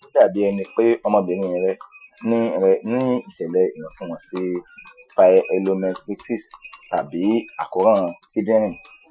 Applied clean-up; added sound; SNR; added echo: classical method Wiener filter.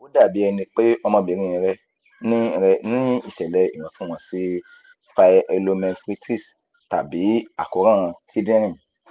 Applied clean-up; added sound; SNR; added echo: none; none; none; none.